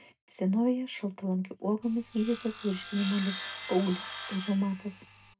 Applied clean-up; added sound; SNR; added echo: none; Sawing; 11 dB; reverberation time 0.2 s.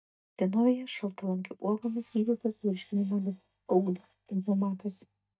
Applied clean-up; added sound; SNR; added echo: neural mask model DeepFilterNet 3.